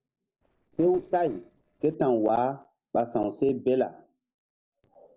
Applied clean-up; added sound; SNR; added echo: neural separator model SepFormer DNS4.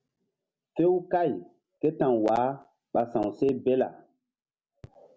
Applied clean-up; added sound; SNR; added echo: none; none; none; none.